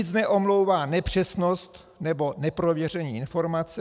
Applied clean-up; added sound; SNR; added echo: none; none; none; none.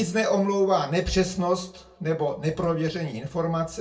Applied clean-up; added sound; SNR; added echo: none; none; none; reverberation time 0.3 s.